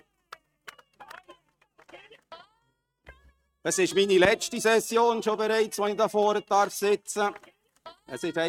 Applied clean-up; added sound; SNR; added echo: neural mask model RNNoise.